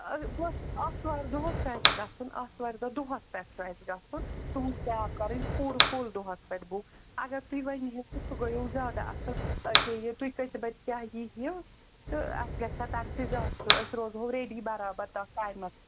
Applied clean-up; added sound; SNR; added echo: none; Fire; -1 dB; none.